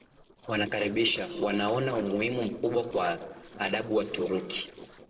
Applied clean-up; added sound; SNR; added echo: neural separator model SepFormer DNS4.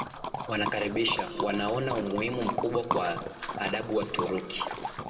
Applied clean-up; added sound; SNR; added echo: none; Liquid; 4 dB; reverberation time 1.2 s.